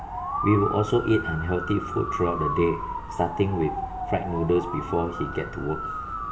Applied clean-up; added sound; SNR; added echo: none; Motor vehicle (road) / Siren; 5 dB; reverberation time 0.7 s.